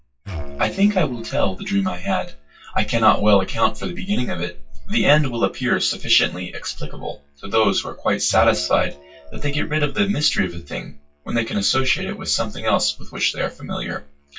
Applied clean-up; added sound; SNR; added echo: classical method WPE with log-MMSE.